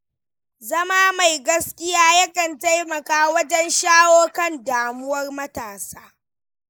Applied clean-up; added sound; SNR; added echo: neural mask model Resemble Enhance denoiser.